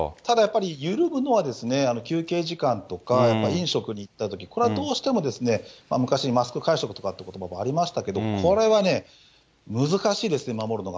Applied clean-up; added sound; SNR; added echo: none; none; none; none.